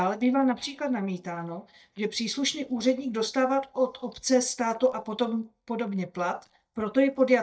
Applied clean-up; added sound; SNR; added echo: neural mask model DeepFilterNet 3.